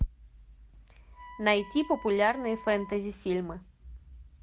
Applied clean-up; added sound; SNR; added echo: none; Wind instrument, woodwind instrument; 20 dB; none.